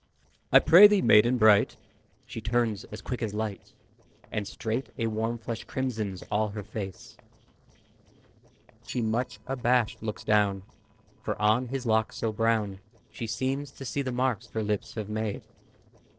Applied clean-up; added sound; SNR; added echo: neural separator model SepFormer DNS4.